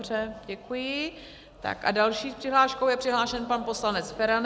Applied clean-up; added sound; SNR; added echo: none; none; none; none.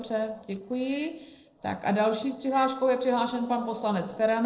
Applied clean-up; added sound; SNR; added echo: neural separator model SepFormer DNS4.